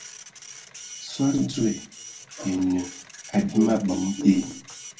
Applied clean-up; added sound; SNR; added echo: none; Printer; 16 dB; reverberation time 0.3 s.